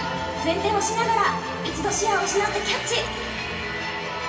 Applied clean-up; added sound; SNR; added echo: none; none; none; reverberation time 2.5 s.